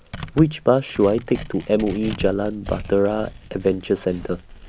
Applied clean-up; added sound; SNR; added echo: none; Tearing; 13 dB; none.